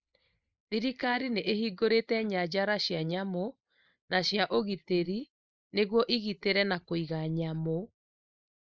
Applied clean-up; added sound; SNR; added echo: neural mask model Resemble Enhance denoiser.